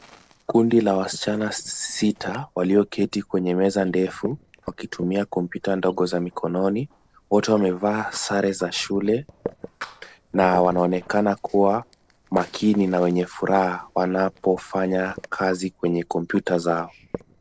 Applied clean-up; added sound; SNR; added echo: neural separator model SepFormer DNS4.